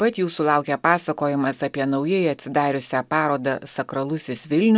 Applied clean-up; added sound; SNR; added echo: none; none; none; none.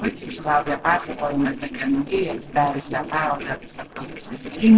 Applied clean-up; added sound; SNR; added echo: neural separator model SepFormer DNS4.